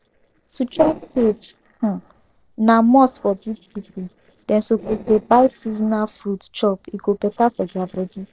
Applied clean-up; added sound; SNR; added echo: neural separator model SepFormer DNS4.